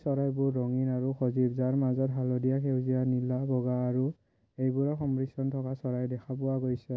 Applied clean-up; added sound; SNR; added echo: none; none; none; none.